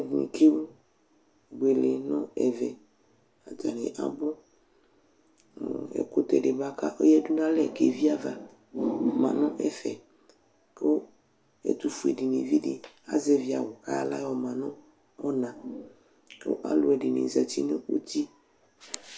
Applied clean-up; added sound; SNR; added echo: none; none; none; none.